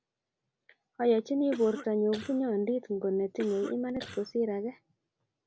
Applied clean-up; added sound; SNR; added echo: none; Cough; 13 dB; none.